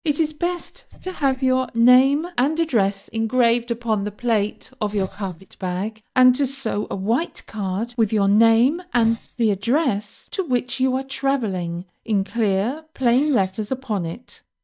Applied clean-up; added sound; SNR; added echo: neural mask model DeepFilterNet 3.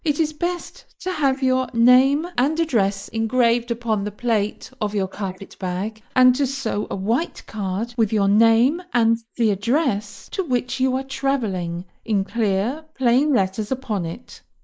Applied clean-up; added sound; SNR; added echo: neural mask model Resemble Enhance denoiser.